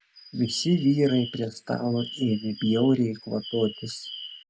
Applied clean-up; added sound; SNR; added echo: none; Bird; 16 dB; none.